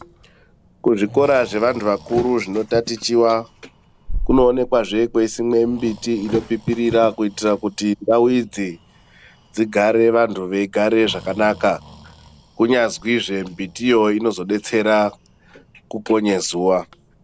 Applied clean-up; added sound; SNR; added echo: none; Thump, thud + Breathing; 15 dB; none.